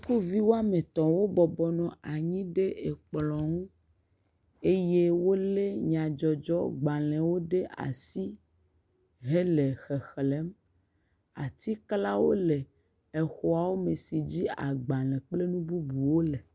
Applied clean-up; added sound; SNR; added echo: none; none; none; none.